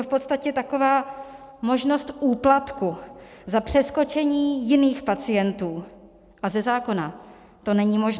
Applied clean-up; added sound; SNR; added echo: none; none; none; none.